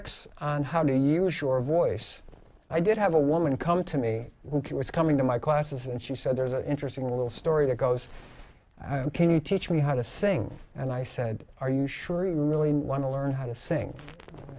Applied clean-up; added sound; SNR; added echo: none; none; none; none.